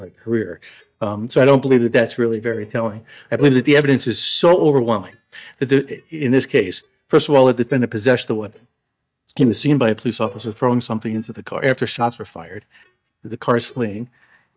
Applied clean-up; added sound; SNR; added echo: neural mask model DeepFilterNet 3.